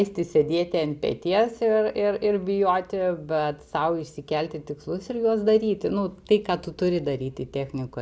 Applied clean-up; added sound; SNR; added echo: none; none; none; none.